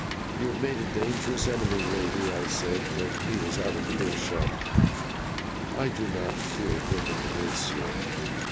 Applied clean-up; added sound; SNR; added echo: none; Wind; -3 dB; none.